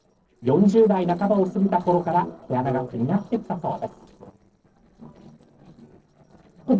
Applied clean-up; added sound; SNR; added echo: neural separator model SepFormer DNS4.